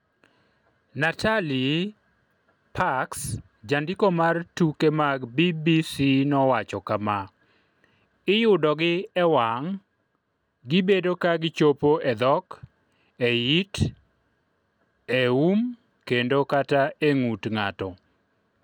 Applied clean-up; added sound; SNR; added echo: none; none; none; none.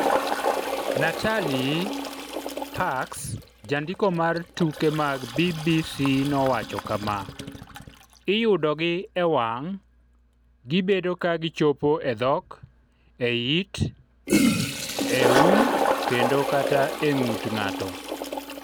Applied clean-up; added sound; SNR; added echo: none; Toilet flush; 3 dB; none.